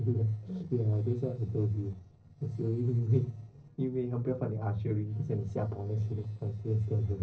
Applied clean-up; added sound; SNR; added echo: neural separator model SepFormer DNS4.